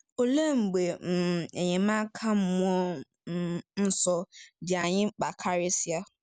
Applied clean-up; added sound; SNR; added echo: none; none; none; none.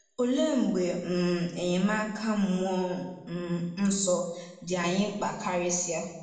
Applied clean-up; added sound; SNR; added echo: none; none; none; reverberation time 0.8 s.